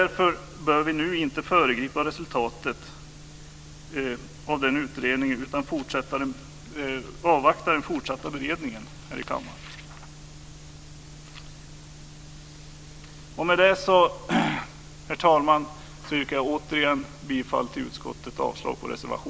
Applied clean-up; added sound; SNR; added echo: none; none; none; none.